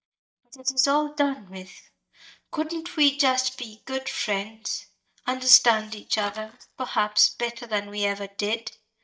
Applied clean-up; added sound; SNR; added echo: neural mask model DeepFilterNet 3.